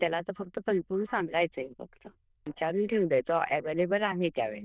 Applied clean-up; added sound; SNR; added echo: neural diffusion model UNIVERSE++.